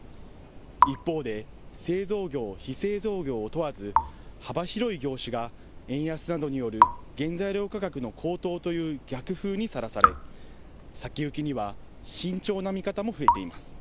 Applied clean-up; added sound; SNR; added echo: none; Raindrop / Drip; 0 dB; none.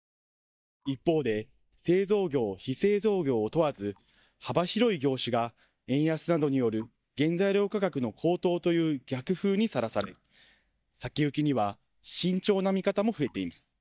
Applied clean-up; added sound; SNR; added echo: neural mask model DeepFilterNet 3.